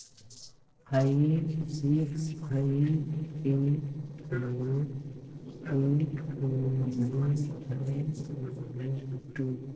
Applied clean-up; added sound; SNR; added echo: neural separator model SepFormer DNS4.